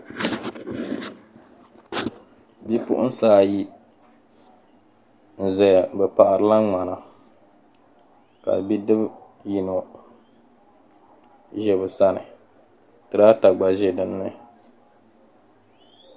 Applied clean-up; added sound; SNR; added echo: none; none; none; none.